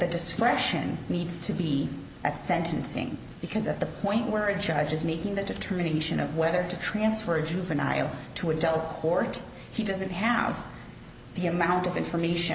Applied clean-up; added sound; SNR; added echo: none; none; none; none.